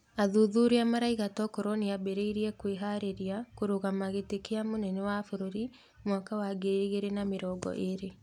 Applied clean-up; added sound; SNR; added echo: none; none; none; none.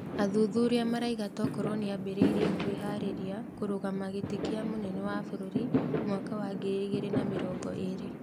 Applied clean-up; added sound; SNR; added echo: none; Fireworks; 1 dB; none.